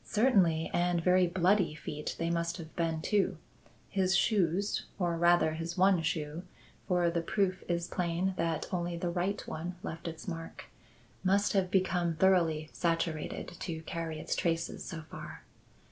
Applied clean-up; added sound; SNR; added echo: none; none; none; none.